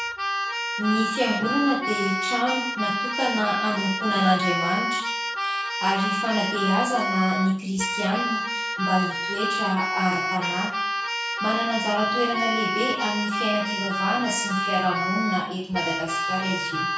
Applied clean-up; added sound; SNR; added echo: none; Keyboard (musical); 1 dB; reverberation time 0.5 s.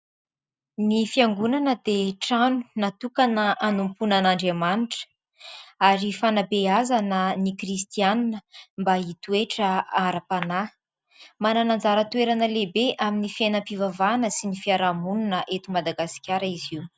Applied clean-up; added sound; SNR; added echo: none; none; none; none.